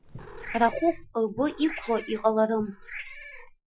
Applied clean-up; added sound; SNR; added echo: classical method Wiener filter.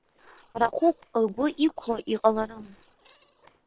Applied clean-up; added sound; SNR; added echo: neural separator model SepFormer WHAM!.